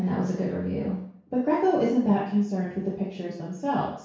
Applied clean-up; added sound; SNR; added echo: none; none; none; reverberation time 0.6 s.